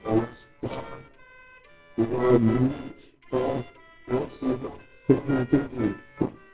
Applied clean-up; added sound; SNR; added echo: neural separator model SepFormer WHAMR!.